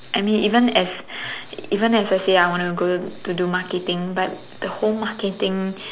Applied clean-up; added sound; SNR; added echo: none; none; none; none.